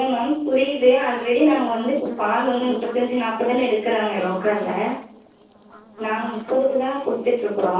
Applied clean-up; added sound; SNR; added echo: neural separator model SepFormer DNS4.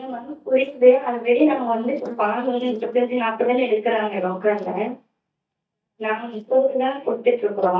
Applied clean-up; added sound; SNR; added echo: neural mask model DeepFilterNet 3.